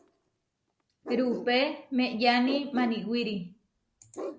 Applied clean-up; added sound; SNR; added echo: none; Bark; 13 dB; none.